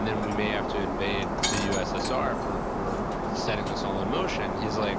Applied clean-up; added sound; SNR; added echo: none; Shatter; -3 dB; none.